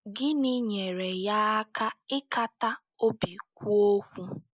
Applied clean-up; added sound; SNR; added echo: neural mask model Resemble Enhance denoiser.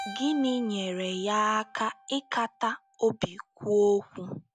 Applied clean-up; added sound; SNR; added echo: none; Keyboard (musical); 18 dB; none.